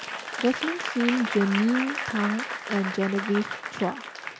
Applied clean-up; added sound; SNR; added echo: none; Applause / Crowd; 5 dB; none.